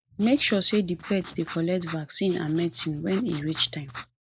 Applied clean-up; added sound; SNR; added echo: neural mask model Resemble Enhance denoiser.